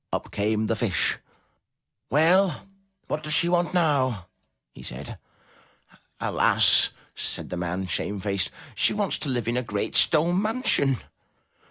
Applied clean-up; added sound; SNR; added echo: none; none; none; none.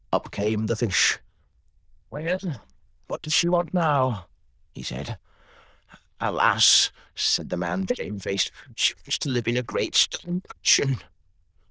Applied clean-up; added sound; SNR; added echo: neural diffusion model UNIVERSE++.